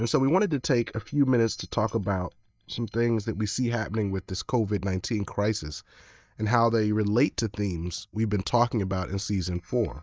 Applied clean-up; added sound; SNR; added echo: neural mask model DeepFilterNet 3.